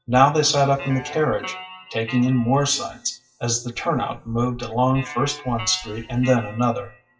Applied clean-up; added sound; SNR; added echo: classical method WPE with log-MMSE.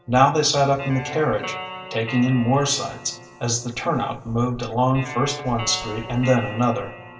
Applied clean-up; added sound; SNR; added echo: none; Guitar; 14 dB; reverberation time 1.4 s.